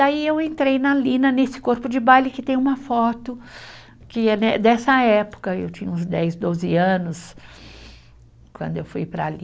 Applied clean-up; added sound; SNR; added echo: none; none; none; none.